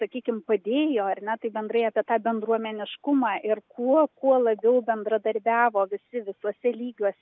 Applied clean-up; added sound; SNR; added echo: none; none; none; none.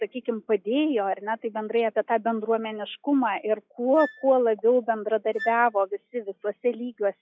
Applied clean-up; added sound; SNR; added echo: classical method log-MMSE.